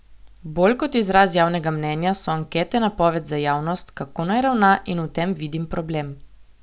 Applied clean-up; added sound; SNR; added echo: none; none; none; none.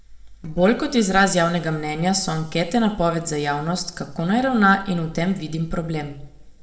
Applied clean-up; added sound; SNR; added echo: neural separator model SepFormer DNS4.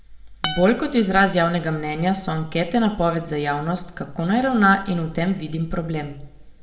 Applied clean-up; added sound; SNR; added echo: none; Acoustic guitar; 11 dB; reverberation time 0.7 s.